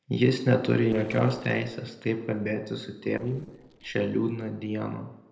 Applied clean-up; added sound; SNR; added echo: neural separator model SepFormer DNS4.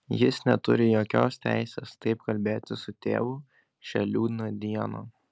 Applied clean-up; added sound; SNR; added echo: none; none; none; none.